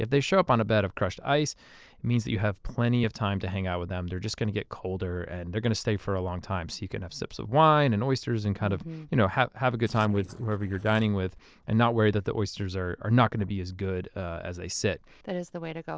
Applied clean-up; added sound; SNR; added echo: neural separator model SepFormer DNS4.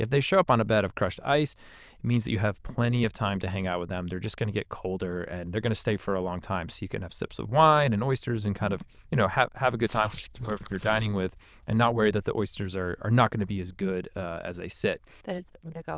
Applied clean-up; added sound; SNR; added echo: neural diffusion model UNIVERSE++.